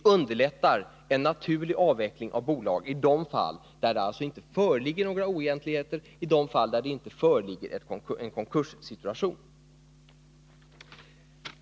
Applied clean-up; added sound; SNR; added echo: none; none; none; none.